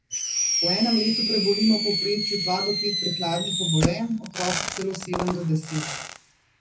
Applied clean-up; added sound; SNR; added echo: none; Fireworks; 1 dB; reverberation time 0.4 s.